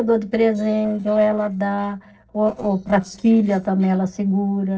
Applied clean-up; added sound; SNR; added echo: neural separator model SepFormer DNS4.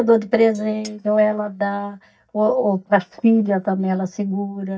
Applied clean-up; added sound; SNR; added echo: neural mask model DeepFilterNet 3.